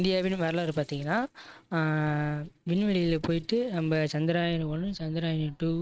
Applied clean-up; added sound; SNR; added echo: neural mask model RNNoise.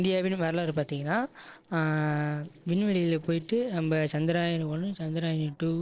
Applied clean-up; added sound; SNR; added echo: neural separator model SepFormer DNS4.